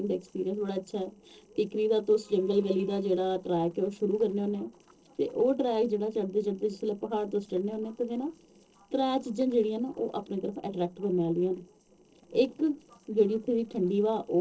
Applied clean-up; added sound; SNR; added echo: neural separator model SepFormer DNS4.